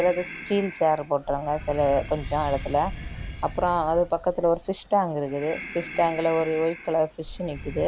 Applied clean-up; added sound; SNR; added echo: none; Breathing; 12 dB; none.